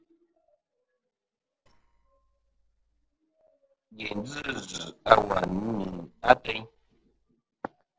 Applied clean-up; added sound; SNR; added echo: neural separator model SepFormer DNS4.